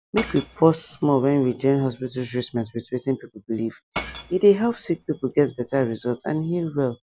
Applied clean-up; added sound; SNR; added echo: none; Shatter / Crushing; 16 dB; none.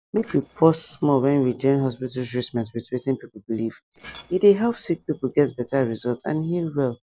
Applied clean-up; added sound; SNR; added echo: neural separator model SepFormer DNS4.